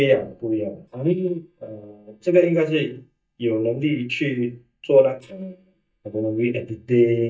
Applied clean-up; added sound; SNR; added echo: neural mask model DeepFilterNet 3.